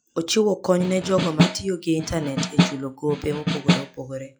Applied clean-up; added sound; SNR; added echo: classical method log-MMSE.